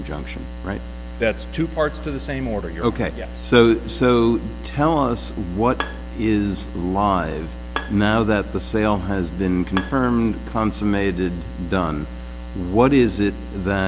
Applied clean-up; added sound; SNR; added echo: none; Bowed string instrument; 15 dB; none.